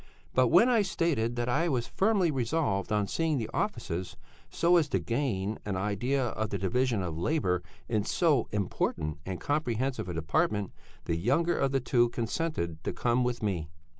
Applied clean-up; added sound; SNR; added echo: none; none; none; none.